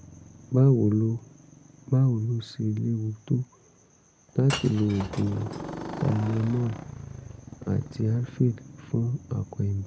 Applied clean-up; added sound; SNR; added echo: none; Shatter / Crushing + Motorcycle; 14 dB; none.